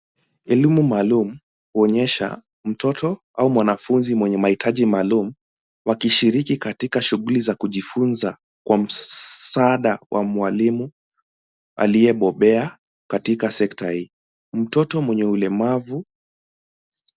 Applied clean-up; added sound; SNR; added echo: none; none; none; none.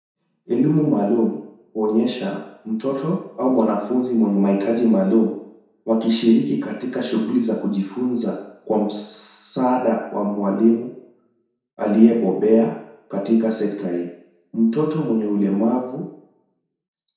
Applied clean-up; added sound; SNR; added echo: none; none; none; reverberation time 0.7 s.